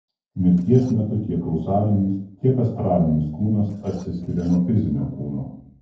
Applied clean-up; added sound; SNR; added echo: neural separator model SepFormer DNS4.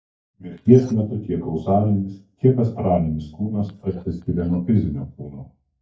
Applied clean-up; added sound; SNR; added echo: neural mask model DeepFilterNet 3.